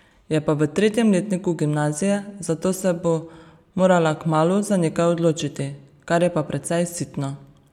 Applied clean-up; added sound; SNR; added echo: none; none; none; none.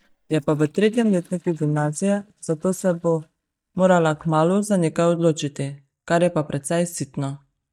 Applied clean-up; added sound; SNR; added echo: neural mask model DeepFilterNet 3.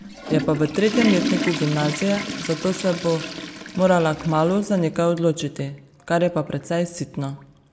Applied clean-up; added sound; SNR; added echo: none; Toilet flush / Water; 8 dB; none.